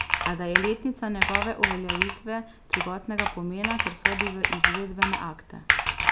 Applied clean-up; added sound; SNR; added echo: none; Computer keyboard; -5 dB; none.